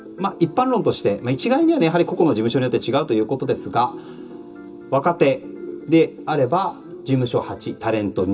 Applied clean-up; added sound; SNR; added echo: none; none; none; reverberation time 0.2 s.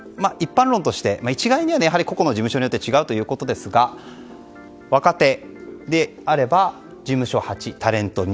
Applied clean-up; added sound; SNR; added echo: none; none; none; none.